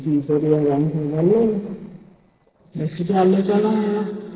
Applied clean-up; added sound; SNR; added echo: neural separator model SepFormer DNS4.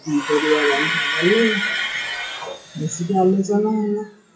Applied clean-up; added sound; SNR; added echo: classical method WPE with log-MMSE.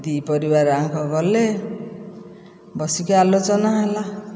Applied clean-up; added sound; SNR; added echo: none; none; none; none.